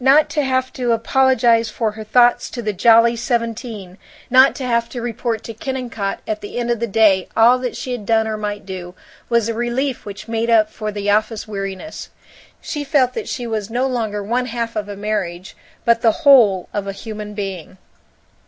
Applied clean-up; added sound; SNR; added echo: none; none; none; none.